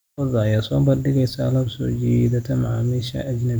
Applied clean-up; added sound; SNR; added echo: none; none; none; none.